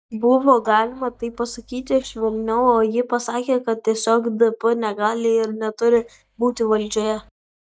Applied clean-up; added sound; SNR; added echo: neural mask model DeepFilterNet 3.